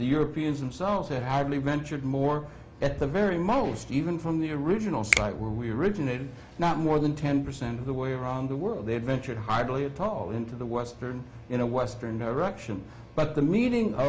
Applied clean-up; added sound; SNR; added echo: none; Finger snapping; 4 dB; none.